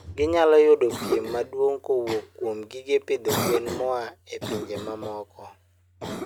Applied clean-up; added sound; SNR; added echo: none; Cough; 9 dB; none.